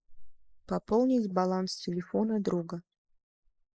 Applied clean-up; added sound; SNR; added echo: neural mask model Resemble Enhance denoiser.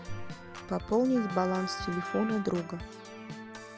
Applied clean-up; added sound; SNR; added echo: none; Organ + Wind instrument, woodwind instrument; 9 dB; none.